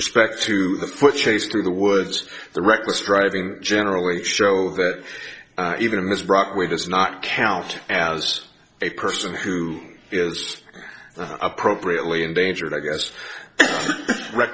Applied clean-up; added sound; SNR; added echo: none; none; none; none.